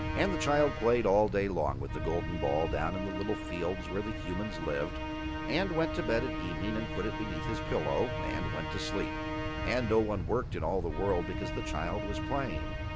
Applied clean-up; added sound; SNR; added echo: none; Wind + Musical instrument; 3 dB; none.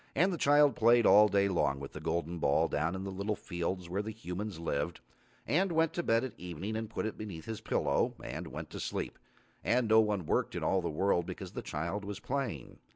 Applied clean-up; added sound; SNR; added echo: none; none; none; none.